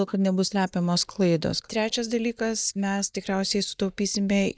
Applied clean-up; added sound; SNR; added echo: neural mask model DeepFilterNet 3.